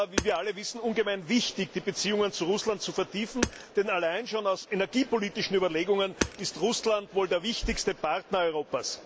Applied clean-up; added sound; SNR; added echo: none; Hammer; 12 dB; none.